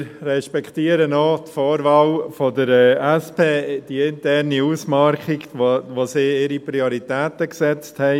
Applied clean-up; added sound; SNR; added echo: none; none; none; none.